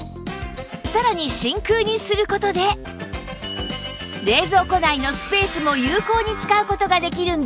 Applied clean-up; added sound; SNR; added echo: none; none; none; none.